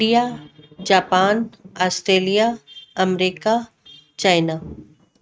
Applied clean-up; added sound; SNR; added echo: neural mask model RNNoise.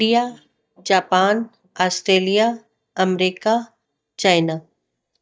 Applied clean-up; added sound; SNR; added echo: neural mask model DeepFilterNet 3.